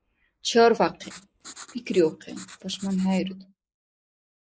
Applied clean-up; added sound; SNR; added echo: neural mask model Resemble Enhance denoiser.